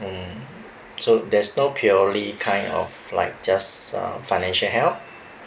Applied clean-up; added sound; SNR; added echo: none; Rattle (instrument); 15 dB; none.